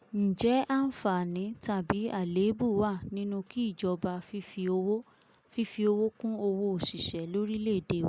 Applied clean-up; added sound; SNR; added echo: none; none; none; none.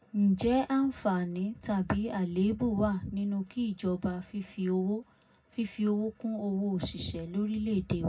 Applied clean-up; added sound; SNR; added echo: none; none; none; reverberation time 0.3 s.